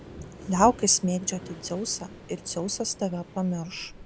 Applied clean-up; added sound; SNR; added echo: none; Waves, surf; 16 dB; none.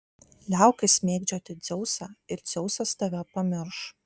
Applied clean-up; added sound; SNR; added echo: none; none; none; none.